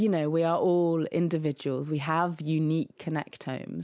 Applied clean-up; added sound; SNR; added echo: none; none; none; none.